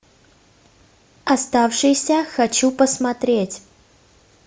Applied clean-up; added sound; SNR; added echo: none; none; none; none.